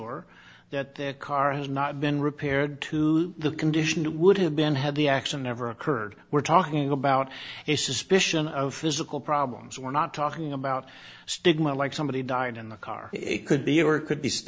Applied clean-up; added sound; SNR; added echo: none; none; none; none.